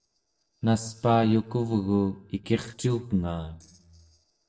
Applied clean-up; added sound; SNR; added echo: neural separator model SepFormer DNS4.